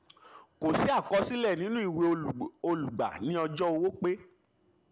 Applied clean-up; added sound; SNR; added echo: none; none; none; none.